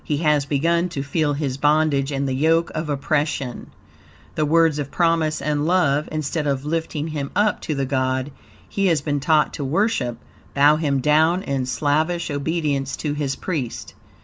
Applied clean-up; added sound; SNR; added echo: none; none; none; none.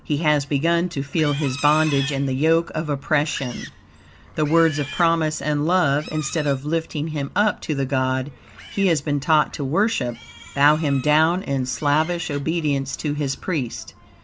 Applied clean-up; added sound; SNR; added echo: none; Livestock, farm animals, working animals; 18 dB; none.